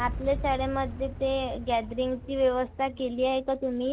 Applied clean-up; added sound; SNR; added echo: none; Boom; 10 dB; none.